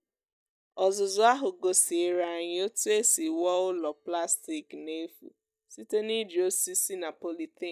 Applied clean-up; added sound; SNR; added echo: neural mask model DeepFilterNet 3.